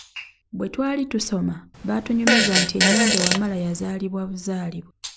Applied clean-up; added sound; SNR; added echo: none; Fart; -2 dB; none.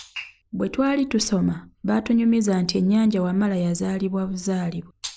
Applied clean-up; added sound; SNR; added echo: none; none; none; none.